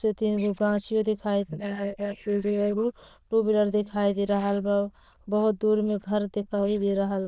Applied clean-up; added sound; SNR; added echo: neural diffusion model UNIVERSE++.